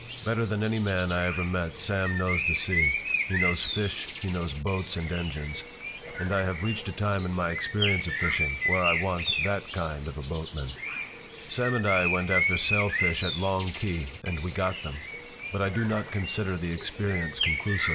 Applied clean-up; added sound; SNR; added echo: none; Bird; 2 dB; none.